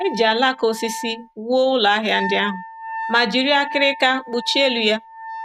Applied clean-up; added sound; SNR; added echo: none; Wind instrument, woodwind instrument; 12 dB; none.